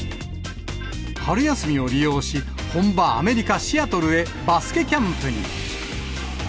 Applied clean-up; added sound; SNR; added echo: none; none; none; none.